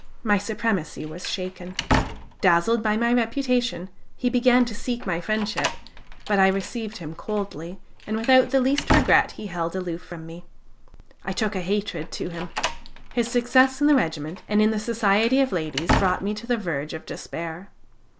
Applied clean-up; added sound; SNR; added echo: none; Slam; 9 dB; none.